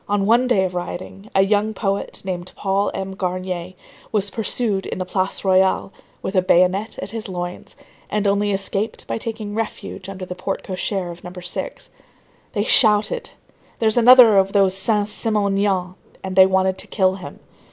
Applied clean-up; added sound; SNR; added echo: none; none; none; none.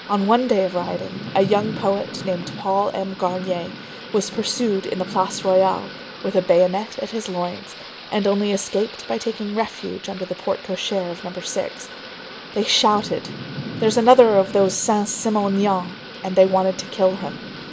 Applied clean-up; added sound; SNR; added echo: none; Thunder / Rain; 13 dB; none.